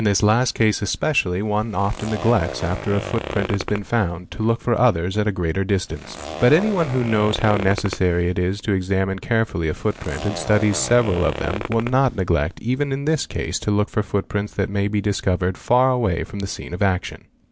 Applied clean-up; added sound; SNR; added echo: none; Zipper (clothing); 10 dB; none.